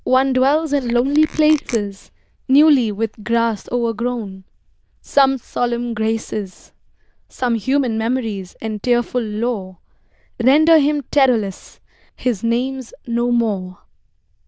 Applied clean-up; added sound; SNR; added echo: neural diffusion model UNIVERSE++.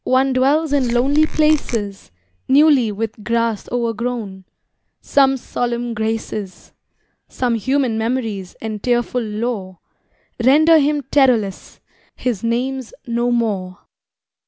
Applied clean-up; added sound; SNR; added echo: none; Squeak / Tools; 2 dB; none.